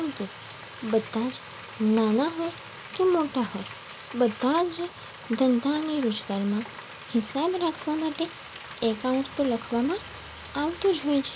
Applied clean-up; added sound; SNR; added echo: none; Frying (food); 14 dB; none.